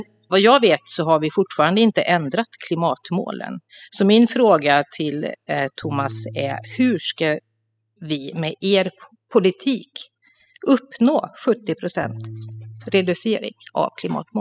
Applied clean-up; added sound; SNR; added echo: classical method spectral subtraction.